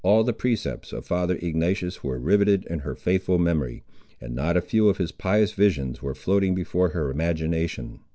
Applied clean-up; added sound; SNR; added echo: none; none; none; none.